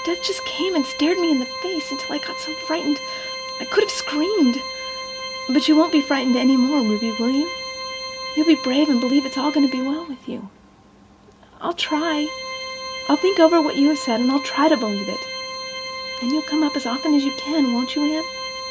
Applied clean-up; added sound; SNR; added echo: none; Organ; 9 dB; none.